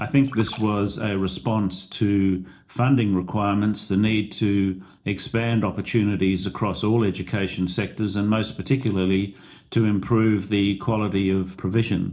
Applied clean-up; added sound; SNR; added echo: neural separator model SepFormer DNS4.